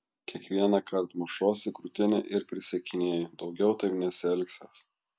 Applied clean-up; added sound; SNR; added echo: none; none; none; none.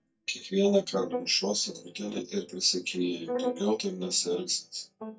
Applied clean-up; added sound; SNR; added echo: neural mask model DeepFilterNet 3.